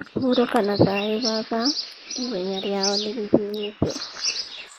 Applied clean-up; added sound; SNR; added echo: neural mask model Resemble Enhance denoiser.